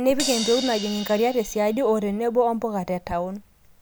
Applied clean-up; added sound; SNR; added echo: none; Crash cymbal; 11 dB; none.